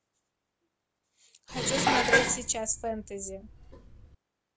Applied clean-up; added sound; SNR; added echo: none; Dishes, pots, and pans; -4 dB; none.